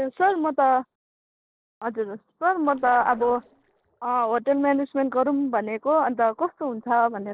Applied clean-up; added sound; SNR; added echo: neural separator model SepFormer DNS4.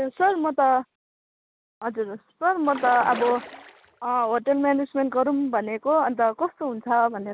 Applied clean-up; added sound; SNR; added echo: none; Splash, splatter; 12 dB; none.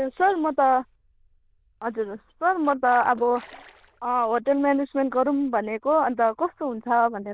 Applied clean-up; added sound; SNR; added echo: neural diffusion model UNIVERSE++.